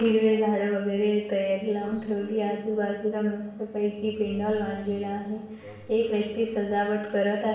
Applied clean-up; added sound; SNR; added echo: none; none; none; reverberation time 0.6 s.